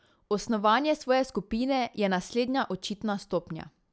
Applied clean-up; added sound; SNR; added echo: none; none; none; none.